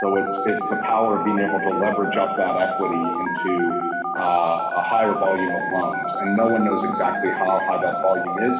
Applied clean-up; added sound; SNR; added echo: none; Telephone; 3 dB; reverberation time 2.3 s.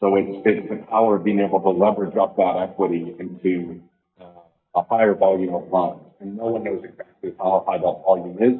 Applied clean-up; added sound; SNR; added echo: neural mask model DeepFilterNet 3.